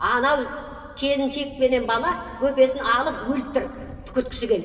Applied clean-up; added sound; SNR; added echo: none; Wind / Bird; 20 dB; reverberation time 2.7 s.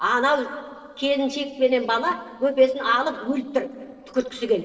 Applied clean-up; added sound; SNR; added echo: neural separator model SepFormer DNS4.